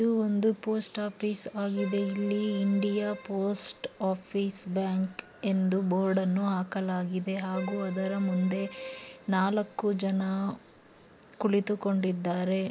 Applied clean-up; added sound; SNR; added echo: none; Keyboard (musical); 15 dB; none.